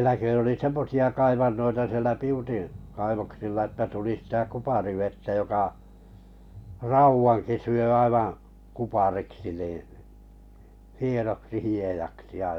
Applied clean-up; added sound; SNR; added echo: none; none; none; none.